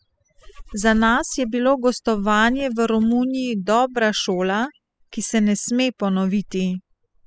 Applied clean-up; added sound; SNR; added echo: classical method spectral subtraction.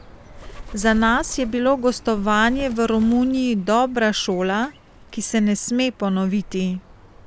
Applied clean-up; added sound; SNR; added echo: none; Bird; 16 dB; none.